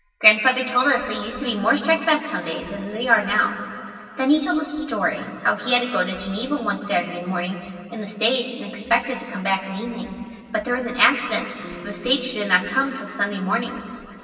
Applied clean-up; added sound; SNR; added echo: none; Electric guitar / Strum; 18 dB; reverberation time 2.6 s.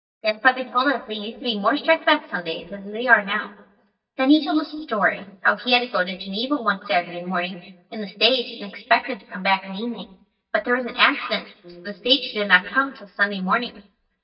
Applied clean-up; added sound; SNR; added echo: neural mask model DeepFilterNet 3.